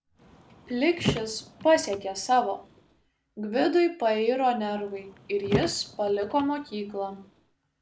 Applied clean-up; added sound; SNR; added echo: none; Car; 10 dB; none.